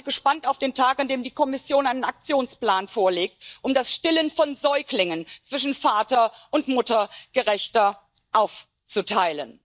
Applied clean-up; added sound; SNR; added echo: neural mask model DeepFilterNet 3.